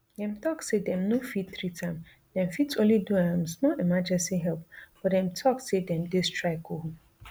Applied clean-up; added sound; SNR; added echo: none; none; none; none.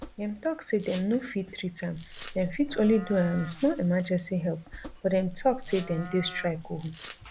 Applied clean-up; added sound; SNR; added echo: none; Livestock, farm animals, working animals + Domestic sounds, home sounds; 13 dB; none.